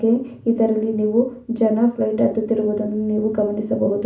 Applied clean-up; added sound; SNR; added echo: none; none; none; reverberation time 0.3 s.